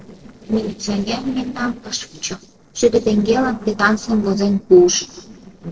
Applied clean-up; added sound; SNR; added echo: neural separator model SepFormer DNS4.